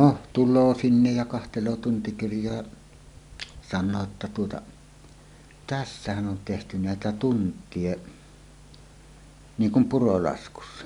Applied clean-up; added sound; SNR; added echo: none; none; none; none.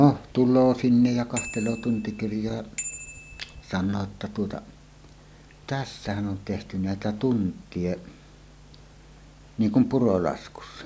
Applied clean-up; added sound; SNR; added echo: none; Bicycle bell; 13 dB; none.